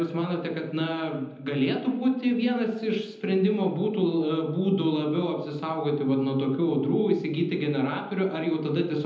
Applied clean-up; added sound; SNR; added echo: none; none; none; reverberation time 0.8 s.